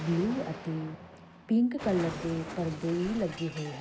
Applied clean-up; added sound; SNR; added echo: none; Explosion; 11 dB; none.